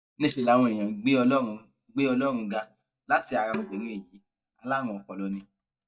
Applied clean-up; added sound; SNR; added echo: neural mask model DeepFilterNet 3.